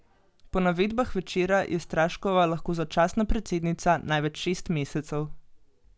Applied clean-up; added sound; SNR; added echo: none; none; none; none.